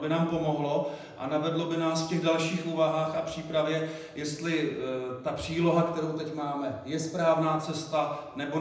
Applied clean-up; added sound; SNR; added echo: none; none; none; reverberation time 0.8 s.